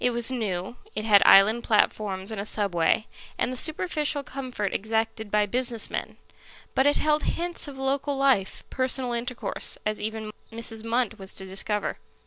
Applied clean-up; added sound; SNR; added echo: none; none; none; none.